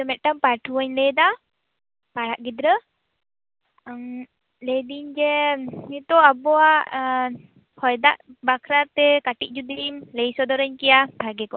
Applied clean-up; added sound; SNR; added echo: none; none; none; none.